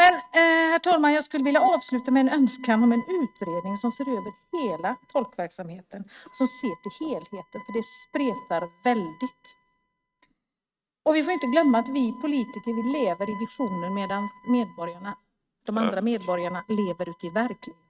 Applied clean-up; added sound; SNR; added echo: neural mask model RNNoise.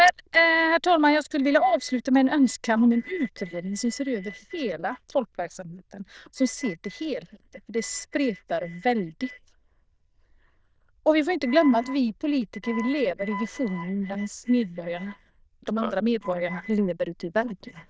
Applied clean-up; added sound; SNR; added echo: neural diffusion model UNIVERSE++.